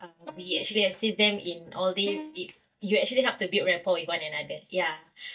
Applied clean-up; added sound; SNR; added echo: neural mask model DeepFilterNet 3.